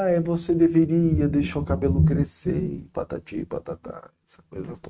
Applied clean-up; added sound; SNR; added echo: neural mask model RNNoise.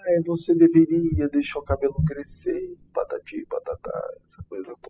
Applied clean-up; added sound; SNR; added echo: classical method spectral subtraction.